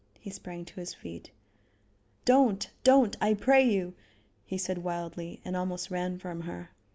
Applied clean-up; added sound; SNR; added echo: none; none; none; none.